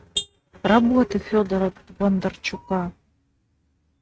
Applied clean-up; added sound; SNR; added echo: neural mask model RNNoise.